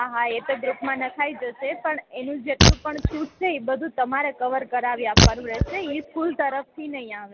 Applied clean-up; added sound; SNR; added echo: none; Fart; -5 dB; none.